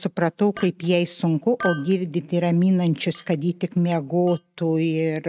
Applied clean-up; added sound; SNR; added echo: neural mask model RNNoise.